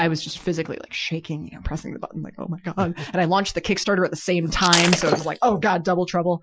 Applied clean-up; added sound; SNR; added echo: classical method Wiener filter.